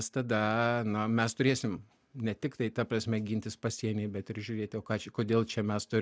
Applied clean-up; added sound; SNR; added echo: none; none; none; none.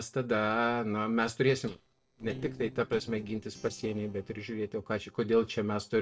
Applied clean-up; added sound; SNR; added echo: neural separator model SepFormer DNS4.